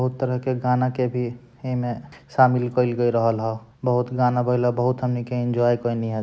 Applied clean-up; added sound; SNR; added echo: none; none; none; none.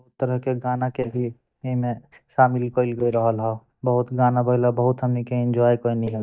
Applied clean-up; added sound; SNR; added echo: neural mask model DeepFilterNet 3.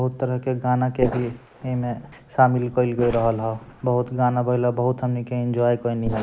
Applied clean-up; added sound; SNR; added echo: neural mask model Resemble Enhance denoiser.